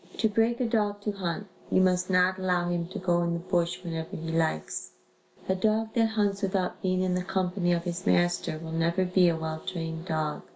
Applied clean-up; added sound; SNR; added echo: none; none; none; none.